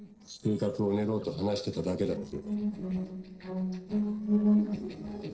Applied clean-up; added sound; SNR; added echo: neural separator model SepFormer DNS4.